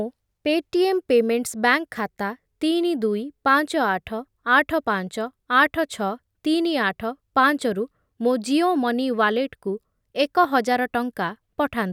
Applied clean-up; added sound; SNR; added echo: none; none; none; none.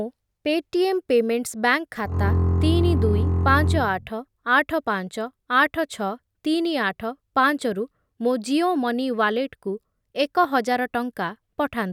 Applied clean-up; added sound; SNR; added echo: none; Bowed string instrument; -3 dB; none.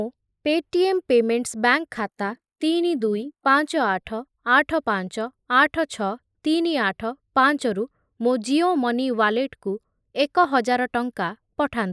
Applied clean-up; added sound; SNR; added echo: neural mask model Resemble Enhance denoiser.